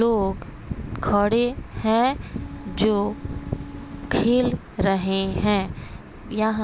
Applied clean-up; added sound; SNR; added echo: none; Wind instrument, woodwind instrument; 19 dB; none.